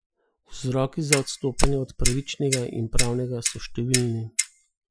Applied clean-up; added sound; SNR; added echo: classical method Wiener filter.